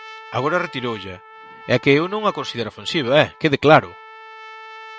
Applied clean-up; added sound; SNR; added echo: none; Trumpet; 19 dB; none.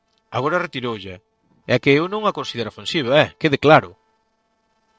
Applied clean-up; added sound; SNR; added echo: neural separator model SepFormer DNS4.